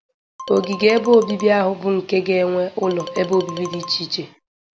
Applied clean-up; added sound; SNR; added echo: none; Marimba, xylophone; 14 dB; none.